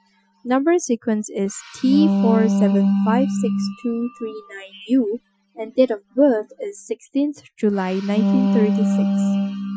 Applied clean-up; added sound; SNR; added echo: classical method Wiener filter.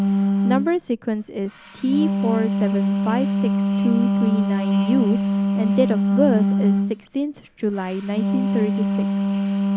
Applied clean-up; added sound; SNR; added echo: none; Wind instrument, woodwind instrument; -3 dB; none.